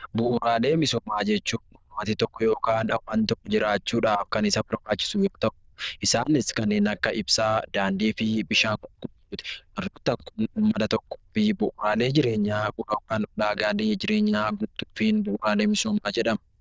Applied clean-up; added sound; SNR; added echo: neural diffusion model UNIVERSE++.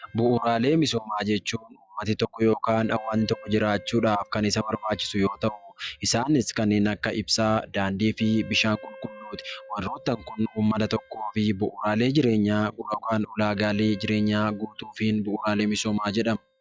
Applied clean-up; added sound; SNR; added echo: classical method log-MMSE.